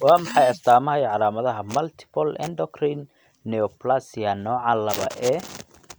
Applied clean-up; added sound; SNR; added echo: none; none; none; none.